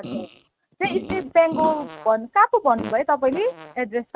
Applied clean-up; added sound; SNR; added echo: neural mask model RNNoise.